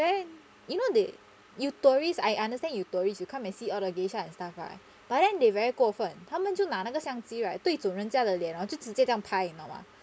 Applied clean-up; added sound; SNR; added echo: none; none; none; none.